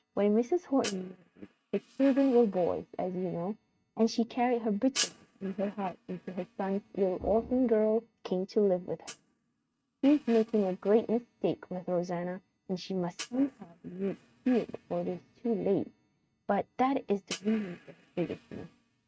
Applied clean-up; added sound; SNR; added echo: neural mask model RNNoise.